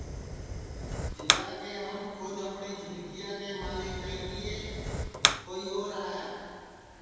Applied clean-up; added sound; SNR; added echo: none; Fire; -4 dB; reverberation time 2.1 s.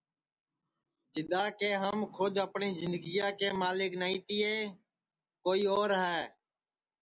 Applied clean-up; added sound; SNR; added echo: none; none; none; none.